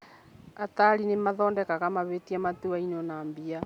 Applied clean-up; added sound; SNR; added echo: none; none; none; none.